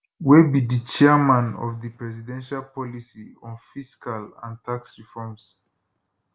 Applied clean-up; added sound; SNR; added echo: none; none; none; none.